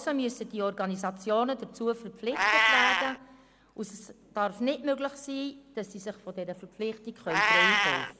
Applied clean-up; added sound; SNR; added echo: none; Meow; -1 dB; none.